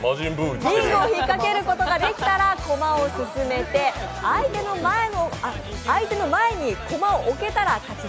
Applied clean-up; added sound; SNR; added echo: none; none; none; none.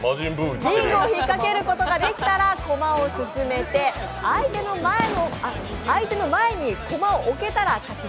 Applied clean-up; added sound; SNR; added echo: none; Fireworks; 17 dB; none.